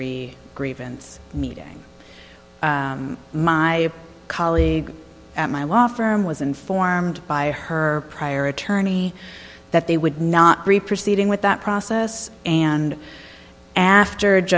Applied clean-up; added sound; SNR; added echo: none; none; none; none.